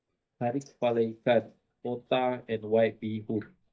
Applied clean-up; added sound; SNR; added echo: neural mask model DeepFilterNet 3.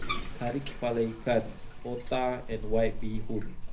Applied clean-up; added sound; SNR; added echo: none; Bathtub (filling or washing); 1 dB; reverberation time 0.3 s.